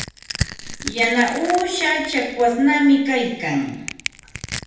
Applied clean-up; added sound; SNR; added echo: none; Crushing; 12 dB; reverberation time 0.8 s.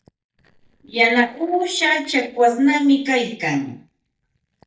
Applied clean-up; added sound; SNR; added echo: neural mask model DeepFilterNet 3.